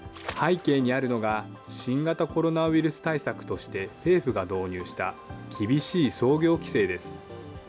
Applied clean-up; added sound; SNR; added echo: none; Water / Splash, splatter; 17 dB; none.